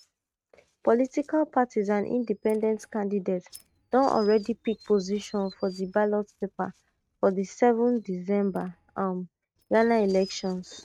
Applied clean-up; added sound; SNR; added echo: neural mask model RNNoise.